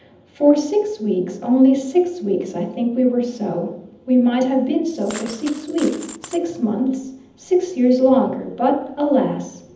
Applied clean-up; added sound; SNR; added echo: none; Coin (dropping); 19 dB; reverberation time 0.8 s.